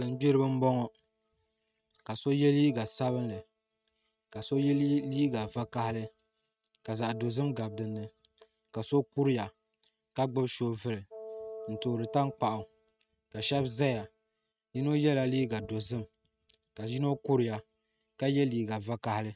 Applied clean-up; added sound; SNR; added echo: neural mask model RNNoise.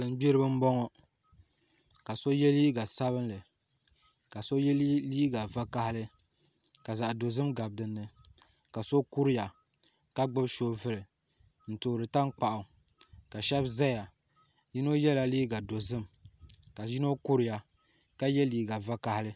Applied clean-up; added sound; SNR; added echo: none; none; none; none.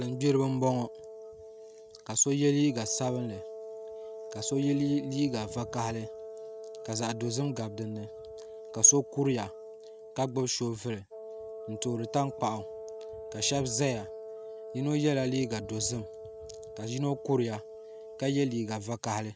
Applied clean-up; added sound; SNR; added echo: none; Wind instrument, woodwind instrument; 12 dB; none.